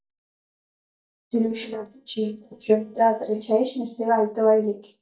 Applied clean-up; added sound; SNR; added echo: neural mask model DeepFilterNet 3.